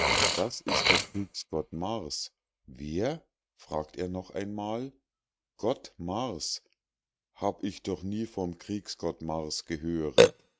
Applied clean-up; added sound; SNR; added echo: neural mask model RNNoise.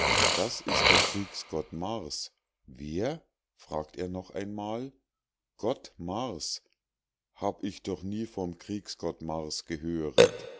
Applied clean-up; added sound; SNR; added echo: none; Burping, eructation; -3 dB; none.